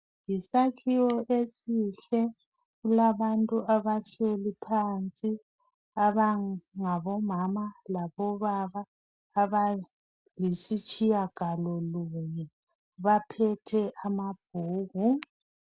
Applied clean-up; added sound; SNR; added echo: none; none; none; none.